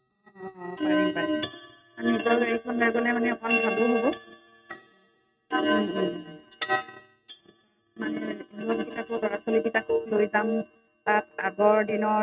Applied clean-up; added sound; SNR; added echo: neural mask model RNNoise.